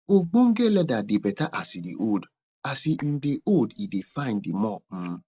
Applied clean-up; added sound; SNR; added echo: neural mask model DeepFilterNet 3.